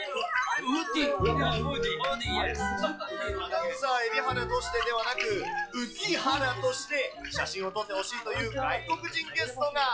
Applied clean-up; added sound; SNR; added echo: classical method log-MMSE.